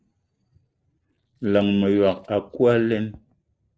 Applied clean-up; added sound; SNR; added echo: neural separator model SepFormer DNS4.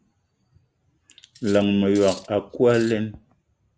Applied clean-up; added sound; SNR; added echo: none; Cutlery, silverware; 20 dB; none.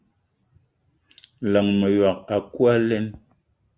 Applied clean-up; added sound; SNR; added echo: none; none; none; none.